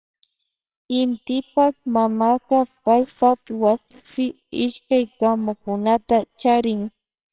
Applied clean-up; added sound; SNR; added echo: neural separator model SepFormer WHAMR!.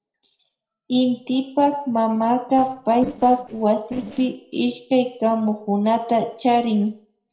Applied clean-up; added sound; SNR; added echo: neural separator model SepFormer DNS4.